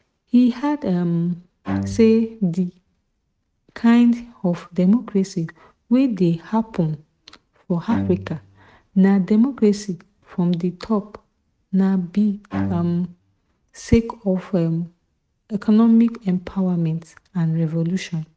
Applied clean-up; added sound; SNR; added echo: neural mask model RNNoise.